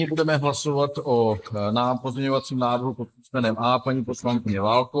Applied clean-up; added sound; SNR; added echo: neural mask model Resemble Enhance denoiser.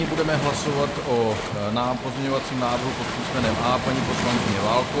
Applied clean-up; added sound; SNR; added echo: none; Waves, surf; 3 dB; none.